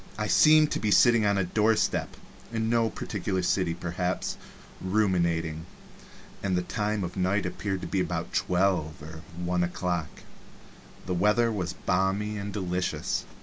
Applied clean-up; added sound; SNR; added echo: none; none; none; none.